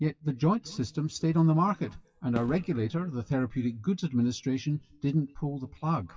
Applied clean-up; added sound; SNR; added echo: classical method WPE with log-MMSE.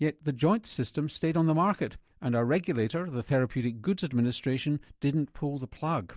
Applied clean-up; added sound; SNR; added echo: none; none; none; none.